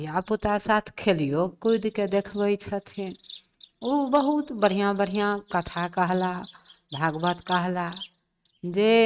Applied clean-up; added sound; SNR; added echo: neural mask model RNNoise.